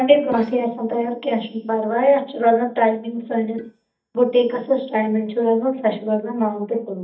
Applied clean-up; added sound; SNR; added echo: neural mask model DeepFilterNet 3.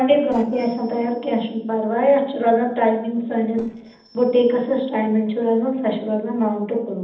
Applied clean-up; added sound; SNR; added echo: neural separator model SepFormer DNS4.